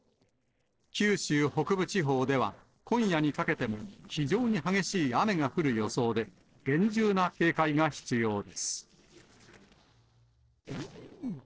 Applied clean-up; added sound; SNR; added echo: neural separator model SepFormer DNS4.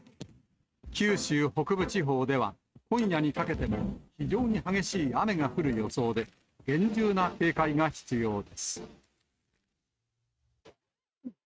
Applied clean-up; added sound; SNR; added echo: neural mask model RNNoise.